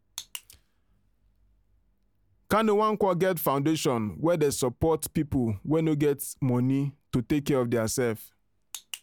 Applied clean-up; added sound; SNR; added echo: none; none; none; none.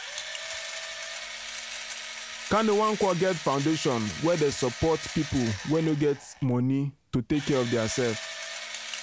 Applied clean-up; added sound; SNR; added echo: none; Engine / Drill; 9 dB; none.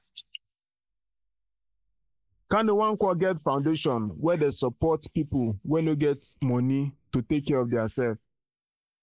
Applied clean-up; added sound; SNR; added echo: neural mask model Resemble Enhance denoiser.